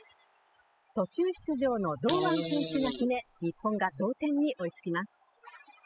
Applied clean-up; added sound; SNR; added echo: classical method spectral subtraction.